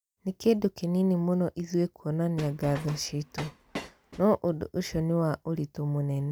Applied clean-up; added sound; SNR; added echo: none; Train; 14 dB; none.